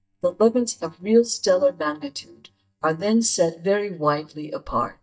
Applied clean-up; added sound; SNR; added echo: neural mask model DeepFilterNet 3.